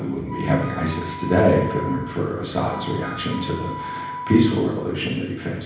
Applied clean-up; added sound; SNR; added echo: none; Wind instrument, woodwind instrument; 12 dB; reverberation time 0.9 s.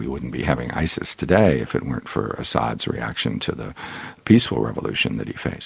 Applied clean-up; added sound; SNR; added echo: none; none; none; none.